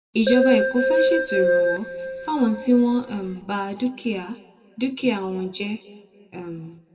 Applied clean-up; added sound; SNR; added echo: none; Keyboard (musical); -2 dB; reverberation time 1.8 s.